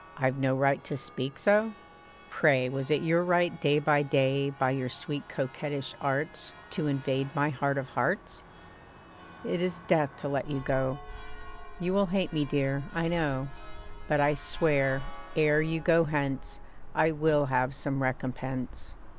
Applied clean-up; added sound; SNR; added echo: none; Church bell; 14 dB; none.